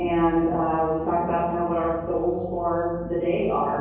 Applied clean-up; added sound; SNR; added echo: none; none; none; reverberation time 1.3 s.